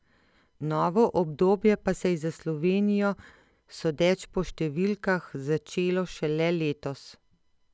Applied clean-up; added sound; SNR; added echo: none; none; none; none.